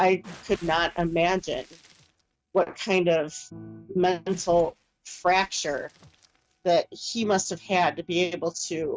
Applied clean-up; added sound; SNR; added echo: neural mask model RNNoise.